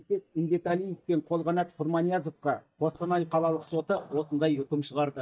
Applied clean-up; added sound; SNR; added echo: neural mask model DeepFilterNet 3.